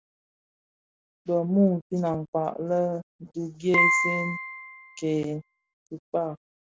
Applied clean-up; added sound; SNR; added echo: none; Piano; -1 dB; none.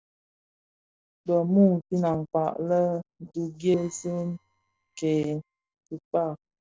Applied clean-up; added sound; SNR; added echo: neural separator model SepFormer DNS4.